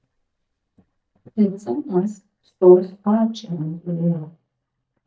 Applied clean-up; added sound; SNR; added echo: neural mask model DeepFilterNet 3.